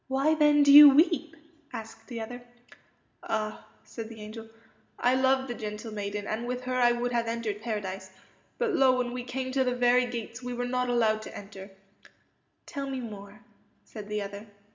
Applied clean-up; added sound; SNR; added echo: none; none; none; reverberation time 0.8 s.